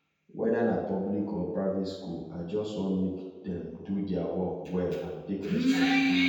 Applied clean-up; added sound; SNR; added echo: none; none; none; reverberation time 1.1 s.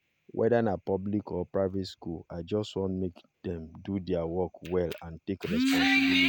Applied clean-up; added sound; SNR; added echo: none; none; none; none.